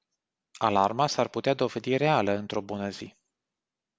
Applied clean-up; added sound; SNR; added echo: none; none; none; none.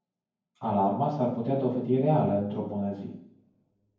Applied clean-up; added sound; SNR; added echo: none; none; none; reverberation time 0.9 s.